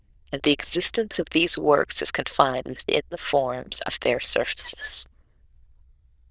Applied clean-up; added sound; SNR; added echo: neural diffusion model UNIVERSE++.